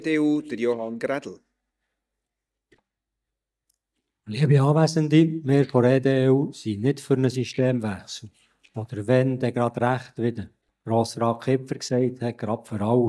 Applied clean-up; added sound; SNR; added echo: neural mask model DeepFilterNet 3.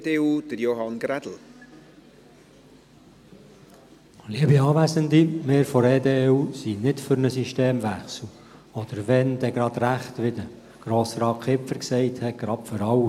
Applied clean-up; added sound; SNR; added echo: none; none; none; none.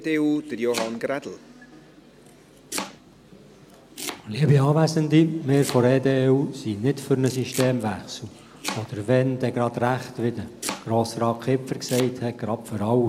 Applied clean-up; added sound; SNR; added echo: none; Domestic sounds, home sounds; 16 dB; none.